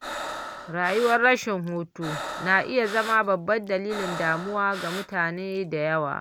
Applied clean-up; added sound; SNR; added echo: none; Breathing; 11 dB; none.